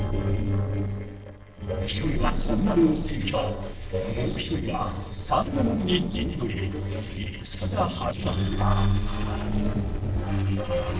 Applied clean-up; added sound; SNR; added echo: neural separator model SepFormer DNS4.